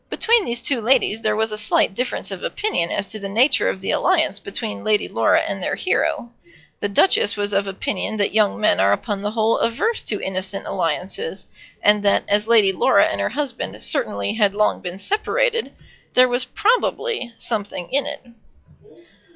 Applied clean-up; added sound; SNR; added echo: classical method log-MMSE.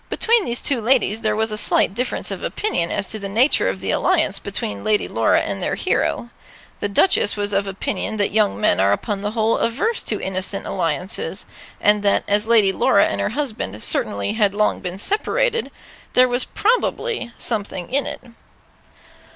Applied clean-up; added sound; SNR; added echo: none; none; none; none.